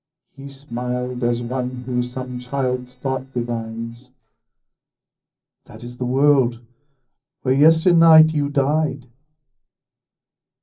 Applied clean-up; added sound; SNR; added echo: neural separator model SepFormer DNS4.